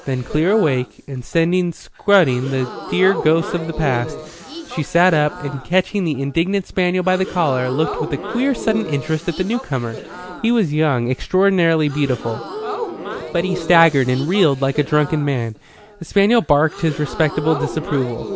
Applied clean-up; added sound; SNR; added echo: none; Crowd / Gasp; 11 dB; none.